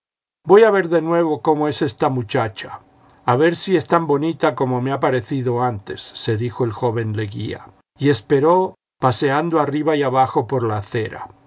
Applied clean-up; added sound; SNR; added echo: none; none; none; none.